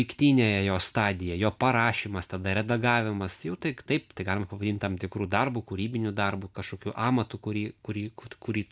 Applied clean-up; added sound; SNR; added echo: none; none; none; none.